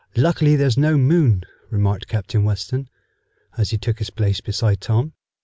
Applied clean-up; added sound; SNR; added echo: none; none; none; none.